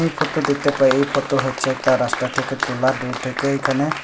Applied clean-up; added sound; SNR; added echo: none; Applause; 6 dB; none.